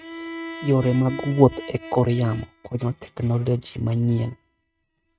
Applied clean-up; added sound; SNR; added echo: neural mask model RNNoise.